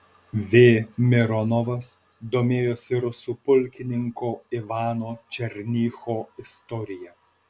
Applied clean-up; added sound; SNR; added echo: none; none; none; none.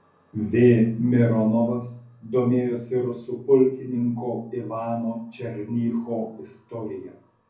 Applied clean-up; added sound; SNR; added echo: none; none; none; reverberation time 0.6 s.